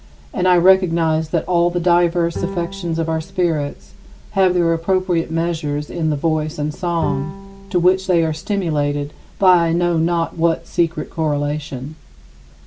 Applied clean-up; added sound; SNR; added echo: none; Bowed string instrument; 16 dB; none.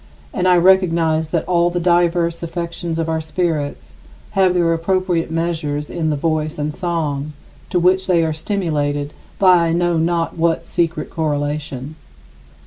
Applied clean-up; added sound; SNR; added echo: none; none; none; none.